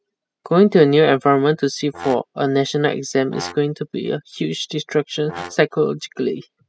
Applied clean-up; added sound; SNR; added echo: classical method spectral subtraction.